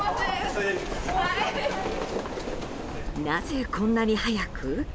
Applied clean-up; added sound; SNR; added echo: none; none; none; none.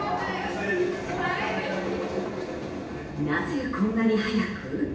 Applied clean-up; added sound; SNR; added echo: none; none; none; reverberation time 0.9 s.